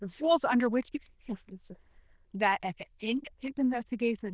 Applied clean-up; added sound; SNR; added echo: neural diffusion model UNIVERSE++.